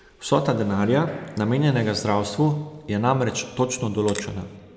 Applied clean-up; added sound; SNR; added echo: none; Crackle; 16 dB; none.